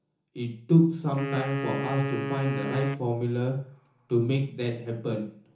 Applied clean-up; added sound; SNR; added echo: none; Wind instrument, woodwind instrument; 6 dB; reverberation time 0.7 s.